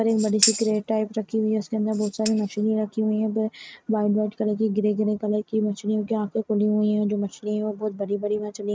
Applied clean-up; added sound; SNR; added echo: neural mask model RNNoise.